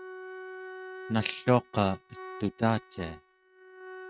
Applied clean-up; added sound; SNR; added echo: neural mask model RNNoise.